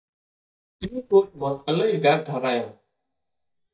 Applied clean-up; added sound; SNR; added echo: neural mask model DeepFilterNet 3.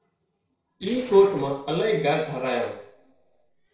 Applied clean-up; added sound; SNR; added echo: neural separator model SepFormer DNS4.